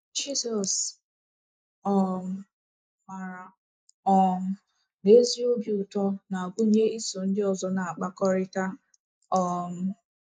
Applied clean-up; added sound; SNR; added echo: neural mask model Resemble Enhance denoiser.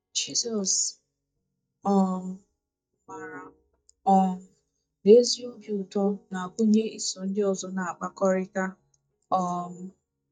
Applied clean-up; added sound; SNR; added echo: neural mask model DeepFilterNet 3.